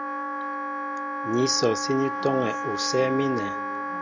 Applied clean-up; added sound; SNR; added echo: none; Wind instrument, woodwind instrument; 3 dB; none.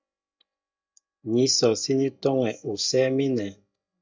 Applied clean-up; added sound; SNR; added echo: neural mask model DeepFilterNet 3.